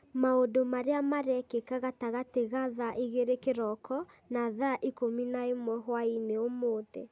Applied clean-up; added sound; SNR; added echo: none; none; none; none.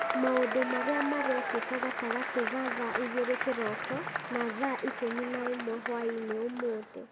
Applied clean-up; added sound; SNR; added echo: none; Applause / Crowd / Cheering; 2 dB; none.